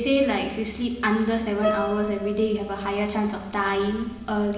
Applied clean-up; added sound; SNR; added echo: none; Piano; 11 dB; reverberation time 1.0 s.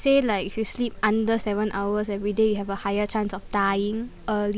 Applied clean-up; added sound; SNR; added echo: none; none; none; none.